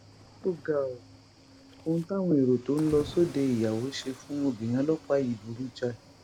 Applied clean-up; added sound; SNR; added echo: none; Cricket / Waves, surf; 20 dB; none.